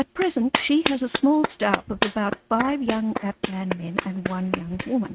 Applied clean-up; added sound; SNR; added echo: neural mask model RNNoise.